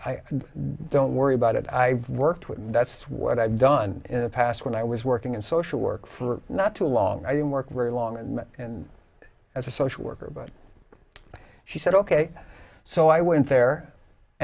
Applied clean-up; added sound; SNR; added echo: none; none; none; none.